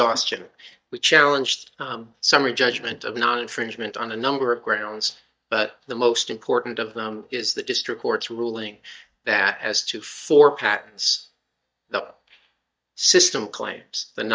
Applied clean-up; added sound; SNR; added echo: neural mask model DeepFilterNet 3.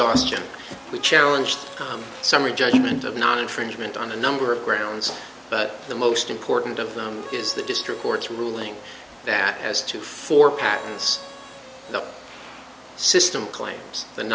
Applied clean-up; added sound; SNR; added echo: none; Harmonica; 20 dB; none.